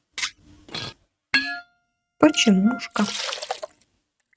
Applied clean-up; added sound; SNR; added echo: neural mask model RNNoise.